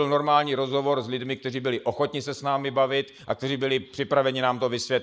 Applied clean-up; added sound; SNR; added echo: neural mask model Resemble Enhance denoiser.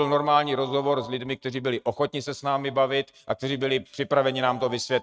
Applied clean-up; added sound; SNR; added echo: neural mask model RNNoise.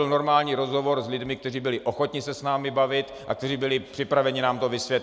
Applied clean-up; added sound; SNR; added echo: none; none; none; none.